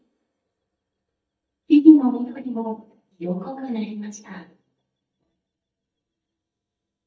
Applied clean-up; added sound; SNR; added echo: neural mask model DeepFilterNet 3.